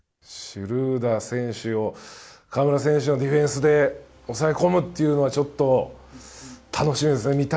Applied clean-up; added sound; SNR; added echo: none; none; none; none.